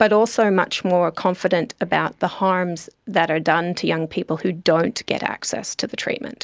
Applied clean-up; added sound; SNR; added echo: none; none; none; none.